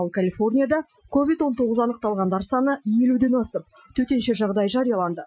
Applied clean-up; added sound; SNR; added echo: classical method Wiener filter.